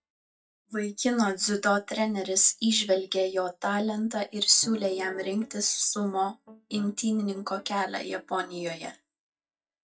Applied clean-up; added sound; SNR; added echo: neural mask model DeepFilterNet 3.